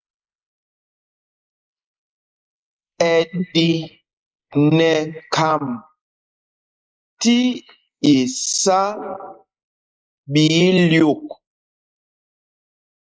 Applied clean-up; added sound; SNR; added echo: neural mask model Resemble Enhance denoiser.